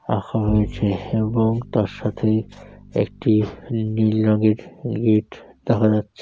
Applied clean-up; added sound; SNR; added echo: none; Bowed string instrument; 14 dB; none.